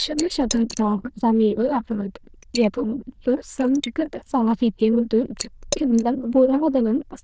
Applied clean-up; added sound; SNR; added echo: neural diffusion model UNIVERSE++.